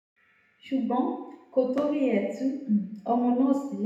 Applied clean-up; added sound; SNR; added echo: none; none; none; reverberation time 0.8 s.